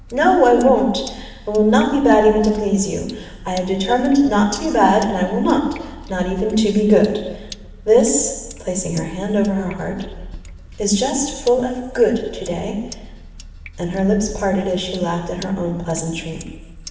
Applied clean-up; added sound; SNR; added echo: none; Sink (filling or washing); 18 dB; reverberation time 1.2 s.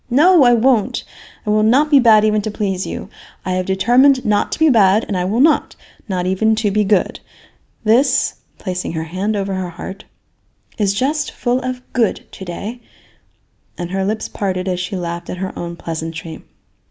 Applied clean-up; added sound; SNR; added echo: none; none; none; none.